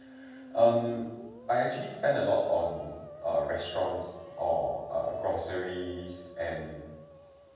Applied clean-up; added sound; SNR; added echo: none; Musical instrument; 17 dB; reverberation time 1.2 s.